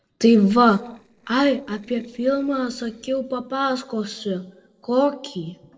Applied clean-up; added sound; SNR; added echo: neural separator model SepFormer DNS4.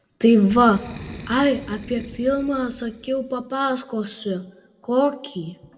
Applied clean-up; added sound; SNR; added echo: none; Boom; 20 dB; reverberation time 0.9 s.